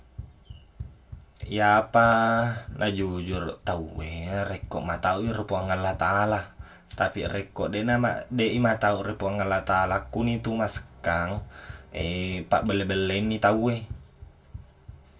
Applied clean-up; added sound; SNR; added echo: none; Run; 18 dB; reverberation time 0.2 s.